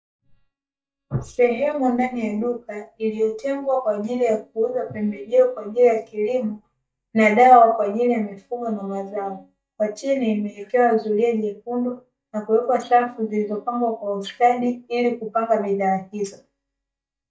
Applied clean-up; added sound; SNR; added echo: neural mask model DeepFilterNet 3.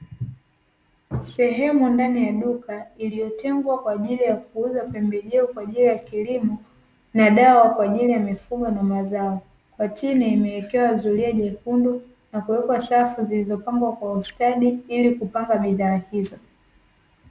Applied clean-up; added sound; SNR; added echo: none; none; none; none.